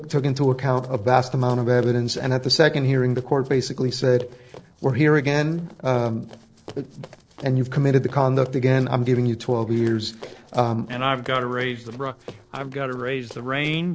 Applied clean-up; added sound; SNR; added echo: neural separator model SepFormer DNS4.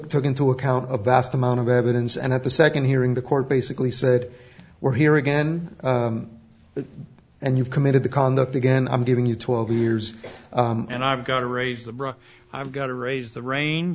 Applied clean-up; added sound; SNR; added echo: none; none; none; none.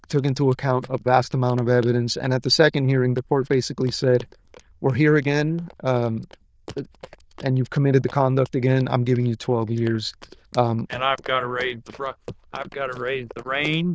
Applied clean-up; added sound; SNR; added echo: neural diffusion model UNIVERSE++.